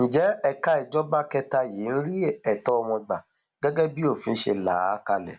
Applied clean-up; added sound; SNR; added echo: none; none; none; none.